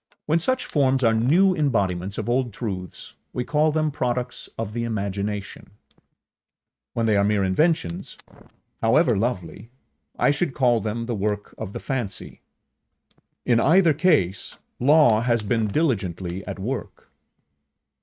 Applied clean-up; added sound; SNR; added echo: neural mask model RNNoise.